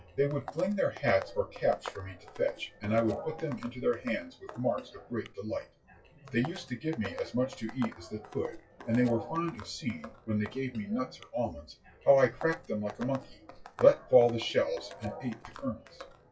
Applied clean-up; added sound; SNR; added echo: classical method WPE with log-MMSE.